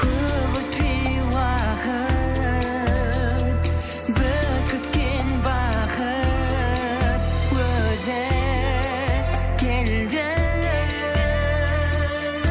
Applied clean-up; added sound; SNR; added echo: none; none; none; none.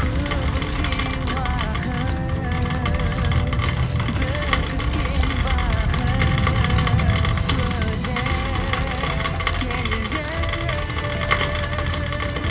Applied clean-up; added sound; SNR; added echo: none; Rain; -4 dB; none.